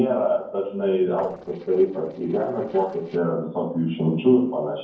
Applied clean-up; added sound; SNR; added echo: neural separator model SepFormer DNS4.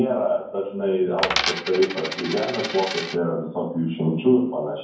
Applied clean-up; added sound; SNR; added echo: none; Coin (dropping); 5 dB; reverberation time 0.9 s.